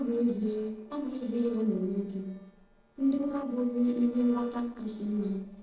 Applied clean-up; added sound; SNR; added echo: neural separator model SepFormer DNS4.